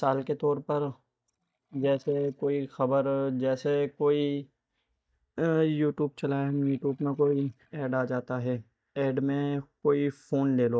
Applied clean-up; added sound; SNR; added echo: neural mask model DeepFilterNet 3.